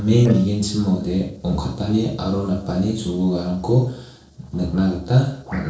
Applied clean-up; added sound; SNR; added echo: neural separator model SepFormer DNS4.